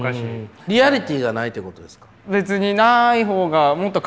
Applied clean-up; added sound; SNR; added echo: none; none; none; none.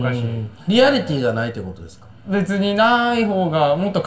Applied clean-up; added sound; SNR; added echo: none; none; none; reverberation time 0.2 s.